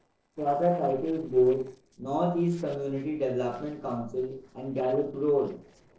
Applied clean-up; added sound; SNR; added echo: neural separator model SepFormer DNS4.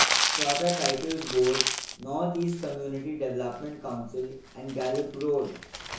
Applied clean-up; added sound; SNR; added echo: none; Crumpling, crinkling; 2 dB; reverberation time 0.8 s.